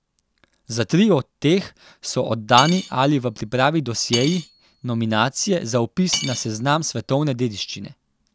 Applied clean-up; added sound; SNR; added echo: none; Cutlery, silverware / Dishes, pots, and pans; 10 dB; none.